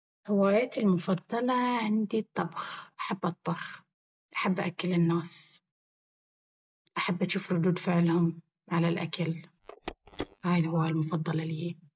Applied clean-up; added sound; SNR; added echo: none; Telephone; 16 dB; none.